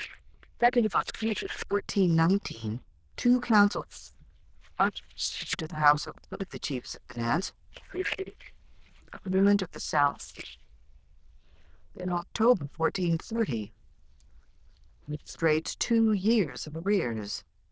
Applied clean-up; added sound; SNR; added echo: neural diffusion model UNIVERSE++.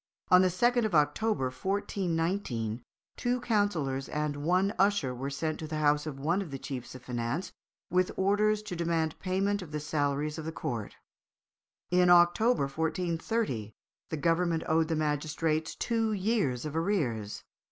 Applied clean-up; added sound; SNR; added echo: none; none; none; none.